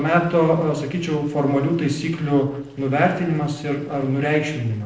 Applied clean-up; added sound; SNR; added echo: neural separator model SepFormer DNS4.